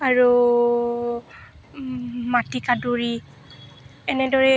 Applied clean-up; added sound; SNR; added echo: none; none; none; none.